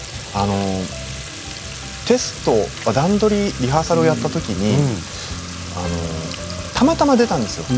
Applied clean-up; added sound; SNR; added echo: none; Fill (with liquid) / Trickle, dribble / Sink (filling or washing); 13 dB; none.